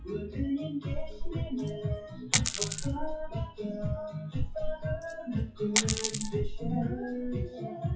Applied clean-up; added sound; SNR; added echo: classical method WPE with log-MMSE.